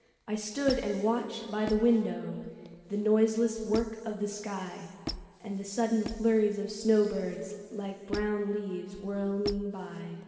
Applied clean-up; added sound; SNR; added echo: none; Squeak; 15 dB; reverberation time 2.1 s.